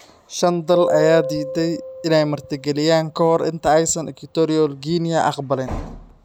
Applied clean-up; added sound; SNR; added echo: none; Piano; 9 dB; none.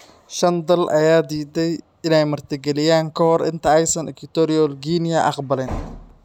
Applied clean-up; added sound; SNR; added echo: none; none; none; none.